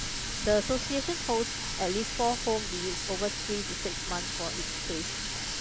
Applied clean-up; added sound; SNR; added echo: none; Water tap, faucet; 1 dB; none.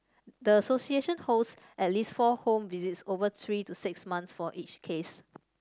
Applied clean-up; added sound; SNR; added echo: none; none; none; none.